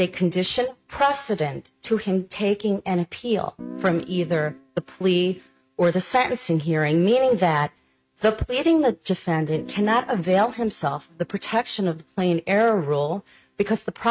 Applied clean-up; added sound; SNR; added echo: neural mask model RNNoise.